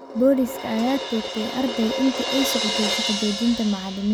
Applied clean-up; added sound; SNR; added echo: none; Crash cymbal; 5 dB; none.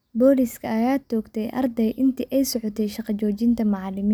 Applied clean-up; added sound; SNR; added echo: none; none; none; none.